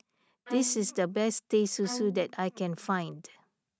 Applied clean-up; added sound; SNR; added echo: neural mask model RNNoise.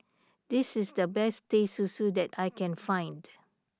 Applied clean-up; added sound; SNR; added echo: none; none; none; none.